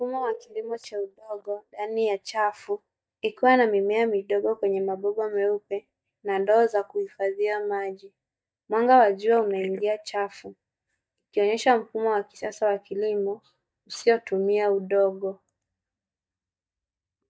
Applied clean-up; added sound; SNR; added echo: neural mask model DeepFilterNet 3.